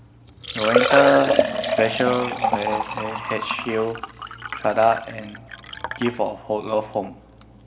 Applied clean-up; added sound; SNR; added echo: none; Liquid; 2 dB; reverberation time 3.0 s.